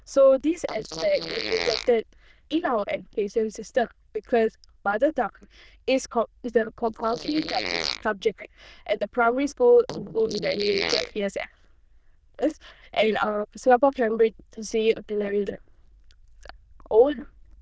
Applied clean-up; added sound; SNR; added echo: neural diffusion model UNIVERSE++.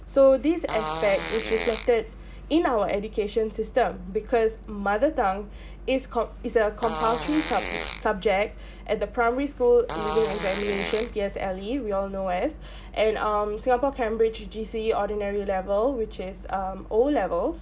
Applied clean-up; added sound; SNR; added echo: none; Fart; 8 dB; none.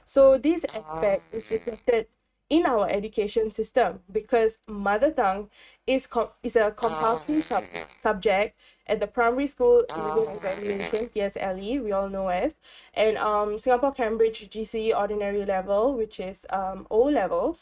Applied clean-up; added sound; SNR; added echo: neural mask model RNNoise.